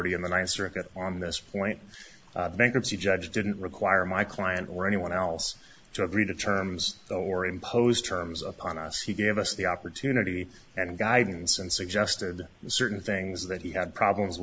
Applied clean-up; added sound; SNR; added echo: none; none; none; none.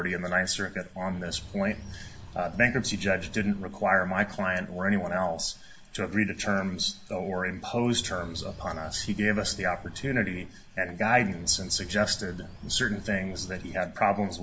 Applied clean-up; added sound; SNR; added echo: none; Bird; 14 dB; reverberation time 0.3 s.